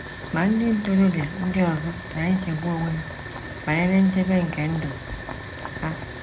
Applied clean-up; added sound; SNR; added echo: none; Boiling; 11 dB; reverberation time 0.2 s.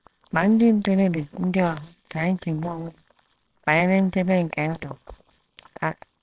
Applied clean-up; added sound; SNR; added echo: neural separator model SepFormer WHAMR!.